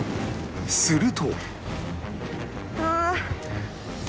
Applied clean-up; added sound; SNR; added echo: none; none; none; none.